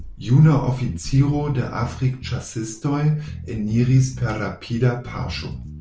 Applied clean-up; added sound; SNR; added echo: none; Bass guitar; 15 dB; none.